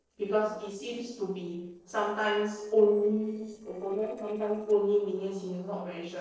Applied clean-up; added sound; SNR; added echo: neural separator model SepFormer DNS4.